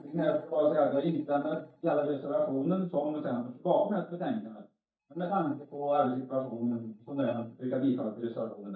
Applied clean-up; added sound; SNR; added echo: neural mask model DeepFilterNet 3.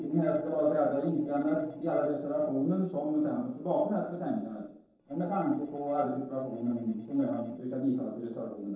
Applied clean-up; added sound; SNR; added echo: neural separator model SepFormer DNS4.